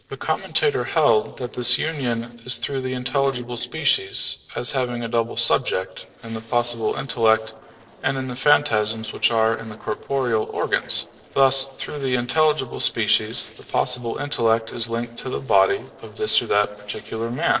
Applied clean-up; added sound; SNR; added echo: neural separator model SepFormer DNS4.